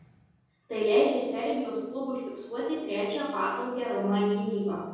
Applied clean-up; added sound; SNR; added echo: none; none; none; reverberation time 1.3 s.